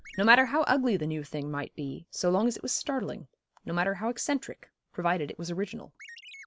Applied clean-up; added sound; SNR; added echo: none; Chirp, tweet; 17 dB; none.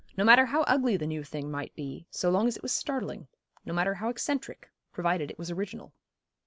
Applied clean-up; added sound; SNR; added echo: none; none; none; none.